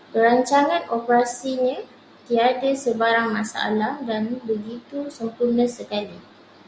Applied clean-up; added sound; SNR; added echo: none; none; none; none.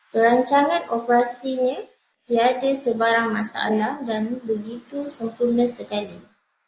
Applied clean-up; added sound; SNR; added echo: neural mask model Resemble Enhance denoiser.